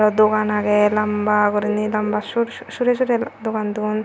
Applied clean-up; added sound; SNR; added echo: none; none; none; none.